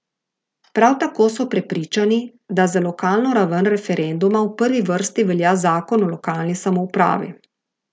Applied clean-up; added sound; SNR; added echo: none; none; none; none.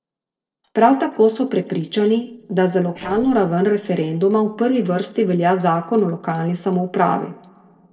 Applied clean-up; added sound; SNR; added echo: neural separator model SepFormer DNS4.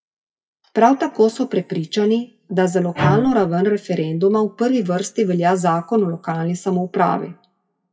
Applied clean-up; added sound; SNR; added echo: classical method WPE with log-MMSE.